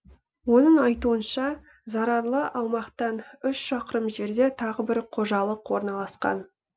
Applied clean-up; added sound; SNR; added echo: none; none; none; none.